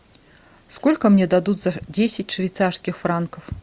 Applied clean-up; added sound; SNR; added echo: none; none; none; none.